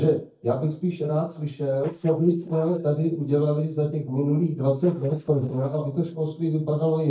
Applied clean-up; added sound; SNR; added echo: neural mask model DeepFilterNet 3.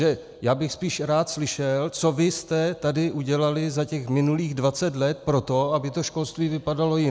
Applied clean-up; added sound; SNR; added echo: none; none; none; none.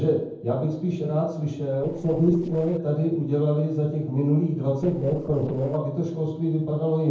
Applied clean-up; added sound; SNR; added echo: neural separator model SepFormer DNS4.